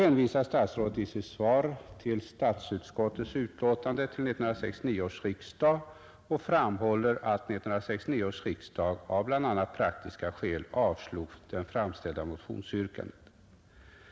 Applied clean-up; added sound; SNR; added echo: none; none; none; none.